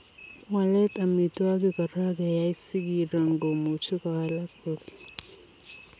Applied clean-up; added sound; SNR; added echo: none; none; none; none.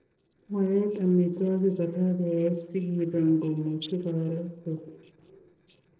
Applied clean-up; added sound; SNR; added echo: neural separator model SepFormer DNS4.